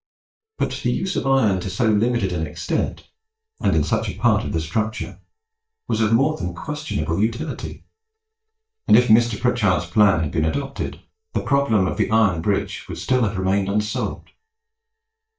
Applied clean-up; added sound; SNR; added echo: neural mask model DeepFilterNet 3.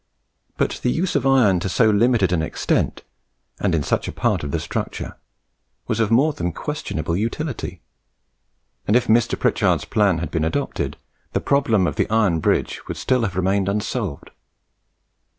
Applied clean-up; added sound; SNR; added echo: none; none; none; none.